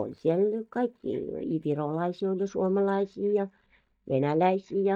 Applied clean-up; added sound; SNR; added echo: neural mask model DeepFilterNet 3.